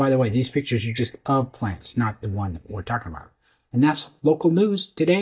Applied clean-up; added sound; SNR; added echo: neural mask model DeepFilterNet 3.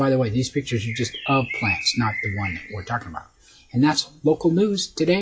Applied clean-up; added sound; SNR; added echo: classical method WPE with log-MMSE.